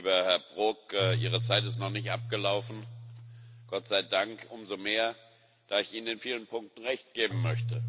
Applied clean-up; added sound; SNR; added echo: none; Keyboard (musical); 5 dB; none.